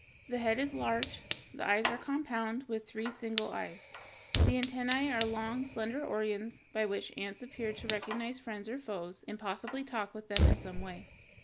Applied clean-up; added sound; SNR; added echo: none; Fire; -1 dB; none.